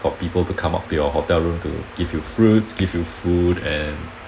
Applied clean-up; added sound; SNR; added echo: none; none; none; none.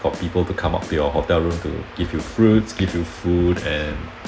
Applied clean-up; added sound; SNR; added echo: none; Drum kit; 15 dB; none.